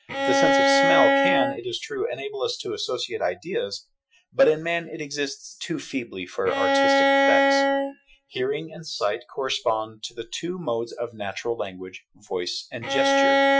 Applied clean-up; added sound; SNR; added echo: classical method Wiener filter.